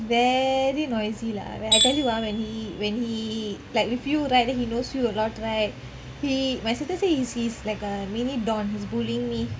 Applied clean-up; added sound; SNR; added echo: none; Tools; 4 dB; none.